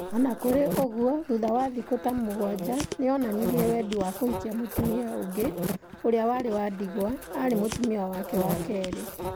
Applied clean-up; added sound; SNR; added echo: none; Insect; 7 dB; none.